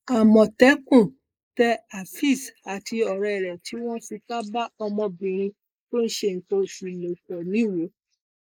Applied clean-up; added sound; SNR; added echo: neural mask model Resemble Enhance denoiser.